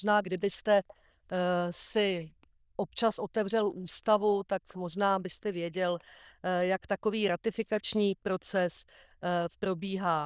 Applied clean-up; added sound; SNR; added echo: neural diffusion model UNIVERSE++.